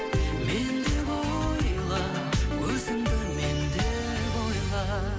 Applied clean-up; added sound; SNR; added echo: none; none; none; none.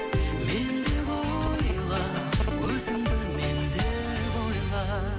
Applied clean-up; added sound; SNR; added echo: none; Telephone; 16 dB; none.